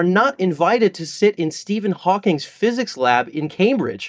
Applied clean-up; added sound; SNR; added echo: neural mask model DeepFilterNet 3.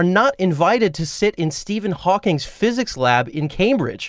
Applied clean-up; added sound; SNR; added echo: none; none; none; none.